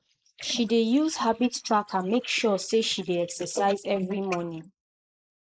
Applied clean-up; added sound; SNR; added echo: neural mask model Resemble Enhance denoiser.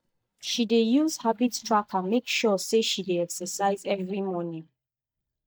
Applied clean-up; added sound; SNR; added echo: neural mask model DeepFilterNet 3.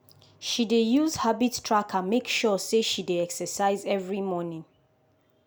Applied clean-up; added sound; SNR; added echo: none; none; none; none.